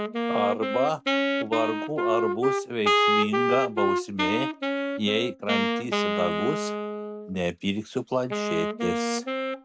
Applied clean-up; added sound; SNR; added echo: none; Wind instrument, woodwind instrument; -2 dB; none.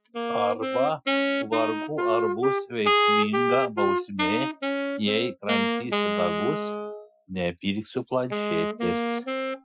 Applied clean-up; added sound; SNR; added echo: classical method Wiener filter.